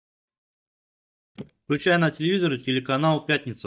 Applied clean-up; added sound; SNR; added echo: neural mask model DeepFilterNet 3.